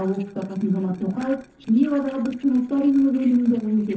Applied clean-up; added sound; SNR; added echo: neural separator model SepFormer DNS4.